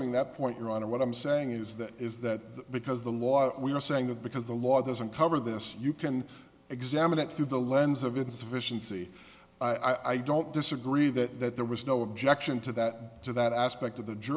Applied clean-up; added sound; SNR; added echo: none; none; none; none.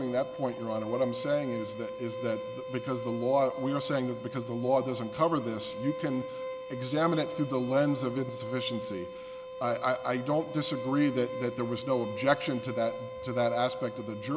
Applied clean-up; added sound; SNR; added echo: none; Bowed string instrument; 8 dB; none.